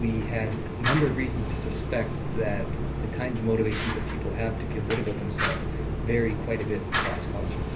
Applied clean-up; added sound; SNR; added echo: none; Fire; -1 dB; reverberation time 0.3 s.